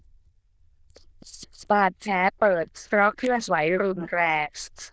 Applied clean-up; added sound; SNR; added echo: neural diffusion model UNIVERSE++.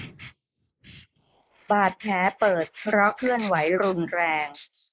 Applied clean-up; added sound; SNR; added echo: neural mask model Resemble Enhance denoiser.